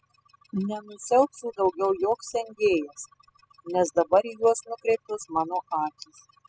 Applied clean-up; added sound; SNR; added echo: classical method spectral subtraction.